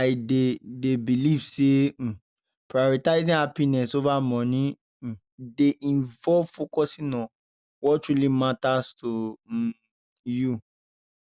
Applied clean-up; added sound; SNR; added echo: none; none; none; none.